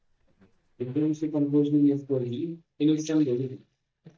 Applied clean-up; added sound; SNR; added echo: neural mask model DeepFilterNet 3.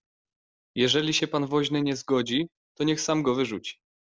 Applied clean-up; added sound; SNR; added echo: none; none; none; none.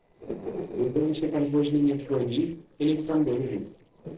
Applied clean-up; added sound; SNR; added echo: neural separator model SepFormer DNS4.